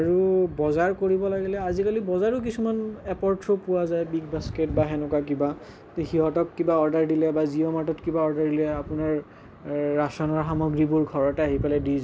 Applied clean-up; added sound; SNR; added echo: none; none; none; none.